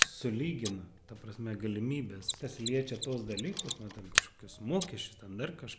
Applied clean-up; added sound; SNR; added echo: none; Mechanisms; 1 dB; none.